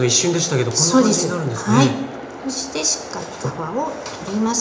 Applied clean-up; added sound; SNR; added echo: none; Train; 14 dB; reverberation time 0.8 s.